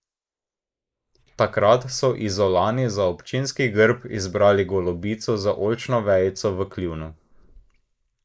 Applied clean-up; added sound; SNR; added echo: neural mask model Resemble Enhance denoiser.